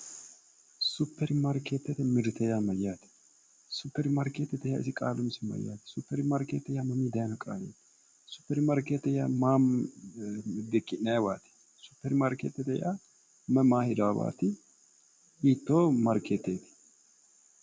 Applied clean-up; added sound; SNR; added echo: none; none; none; none.